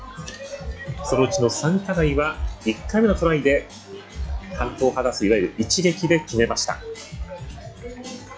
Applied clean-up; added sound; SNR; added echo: classical method log-MMSE.